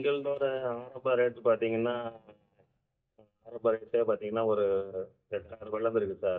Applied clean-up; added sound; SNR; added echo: neural mask model DeepFilterNet 3.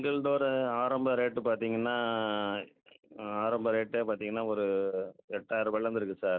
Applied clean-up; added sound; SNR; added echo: none; none; none; none.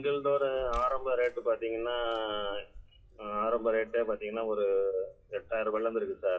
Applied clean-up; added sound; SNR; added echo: classical method WPE with log-MMSE.